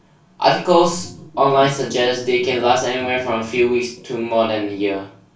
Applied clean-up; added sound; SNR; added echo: none; Organ; 19 dB; reverberation time 0.2 s.